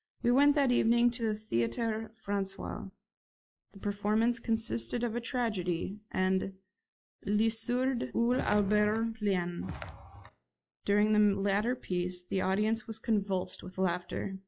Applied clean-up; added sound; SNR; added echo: classical method log-MMSE.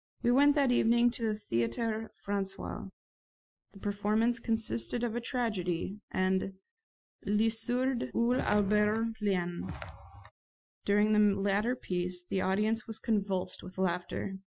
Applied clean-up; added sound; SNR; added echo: classical method Wiener filter.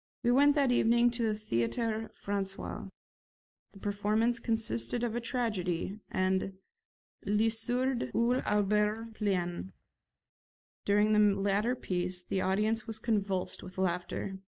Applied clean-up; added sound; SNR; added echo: neural mask model DeepFilterNet 3.